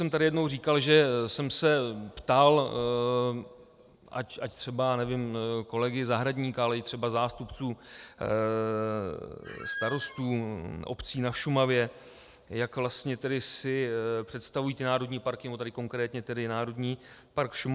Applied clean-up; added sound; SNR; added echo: none; Squeak; 9 dB; none.